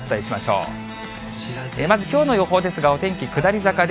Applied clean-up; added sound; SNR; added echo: none; none; none; none.